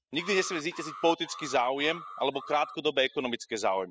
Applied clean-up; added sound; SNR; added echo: classical method spectral subtraction.